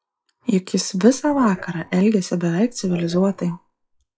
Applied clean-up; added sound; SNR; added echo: classical method log-MMSE.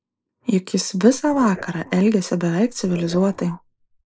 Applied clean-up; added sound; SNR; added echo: neural mask model Resemble Enhance denoiser.